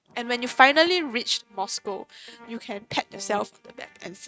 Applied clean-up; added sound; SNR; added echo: neural mask model RNNoise.